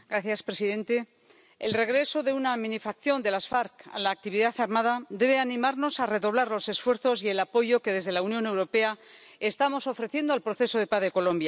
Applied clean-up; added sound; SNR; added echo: none; none; none; none.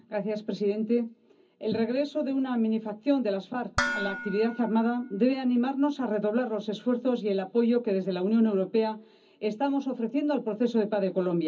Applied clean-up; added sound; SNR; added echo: none; Dishes, pots, and pans; 8 dB; reverberation time 0.4 s.